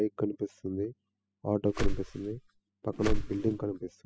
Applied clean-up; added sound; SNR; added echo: classical method spectral subtraction.